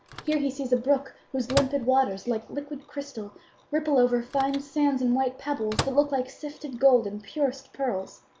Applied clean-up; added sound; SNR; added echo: none; Microwave oven; 11 dB; none.